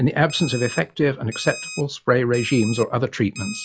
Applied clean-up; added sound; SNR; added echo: classical method log-MMSE.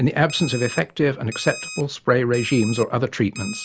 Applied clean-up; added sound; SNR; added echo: none; Alarm; 14 dB; none.